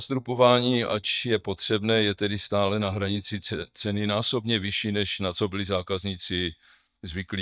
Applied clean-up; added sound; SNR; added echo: neural mask model DeepFilterNet 3.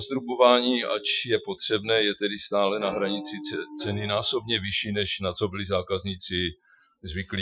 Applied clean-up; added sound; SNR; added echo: classical method Wiener filter.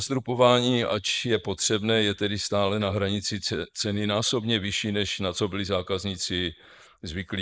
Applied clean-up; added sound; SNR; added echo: neural mask model Resemble Enhance denoiser.